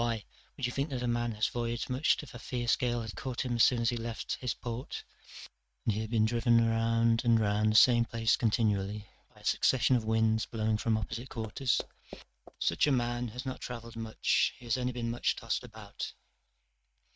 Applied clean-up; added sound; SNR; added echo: neural mask model RNNoise.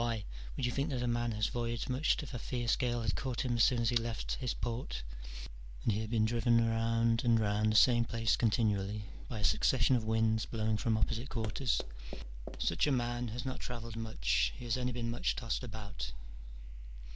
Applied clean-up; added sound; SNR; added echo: none; Run; 18 dB; none.